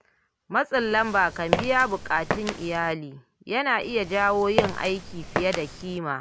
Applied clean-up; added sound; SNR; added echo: none; Walk, footsteps; 5 dB; none.